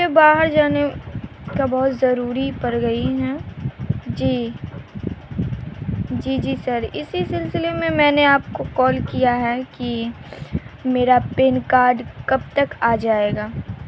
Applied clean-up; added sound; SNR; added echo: none; none; none; none.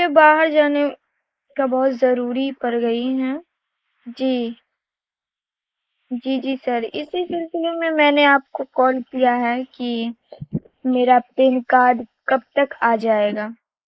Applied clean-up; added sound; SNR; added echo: neural mask model Resemble Enhance denoiser.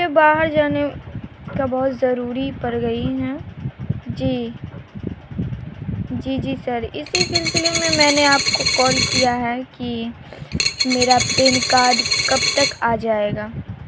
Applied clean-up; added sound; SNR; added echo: none; Coin (dropping); 0 dB; none.